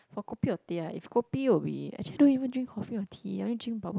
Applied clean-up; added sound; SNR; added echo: none; none; none; none.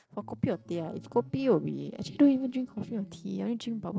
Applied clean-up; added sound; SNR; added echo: neural separator model SepFormer DNS4.